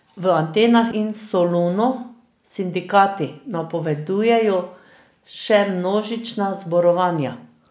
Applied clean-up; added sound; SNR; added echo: none; none; none; none.